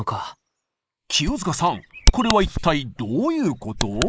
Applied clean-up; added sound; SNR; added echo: neural mask model Resemble Enhance denoiser.